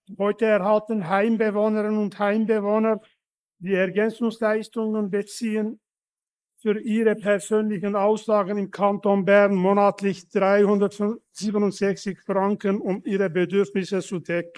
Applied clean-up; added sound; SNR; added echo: neural mask model Resemble Enhance denoiser.